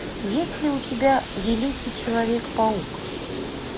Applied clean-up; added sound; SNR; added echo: none; Bird; 7 dB; none.